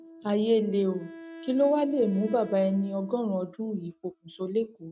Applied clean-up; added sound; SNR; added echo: neural mask model RNNoise.